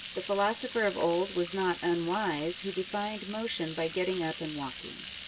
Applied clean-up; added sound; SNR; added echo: none; Bathtub (filling or washing); 12 dB; none.